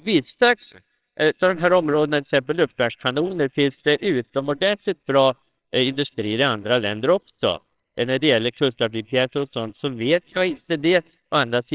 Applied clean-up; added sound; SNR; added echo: neural separator model SepFormer WHAMR!.